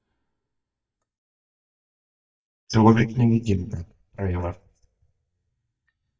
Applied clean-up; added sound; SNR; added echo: neural mask model DeepFilterNet 3.